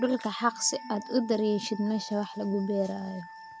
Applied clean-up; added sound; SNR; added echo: none; Wind instrument, woodwind instrument; 16 dB; none.